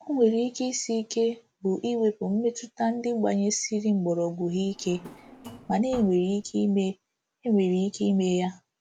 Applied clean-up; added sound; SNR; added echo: none; Drawer open or close; 19 dB; none.